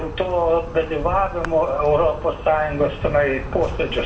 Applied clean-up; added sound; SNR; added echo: none; Insect; 10 dB; reverberation time 0.5 s.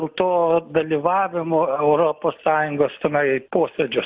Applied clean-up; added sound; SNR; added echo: none; none; none; none.